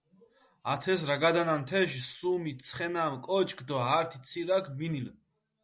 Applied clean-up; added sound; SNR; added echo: none; none; none; none.